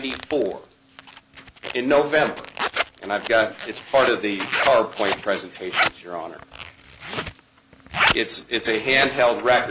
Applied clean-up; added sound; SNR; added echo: none; Zipper (clothing); 5 dB; none.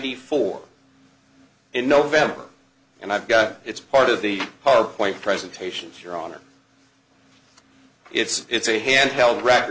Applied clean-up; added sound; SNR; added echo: none; none; none; none.